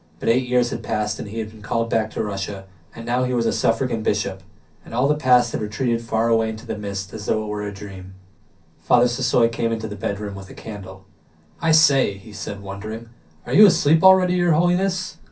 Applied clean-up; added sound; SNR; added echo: none; none; none; reverberation time 0.3 s.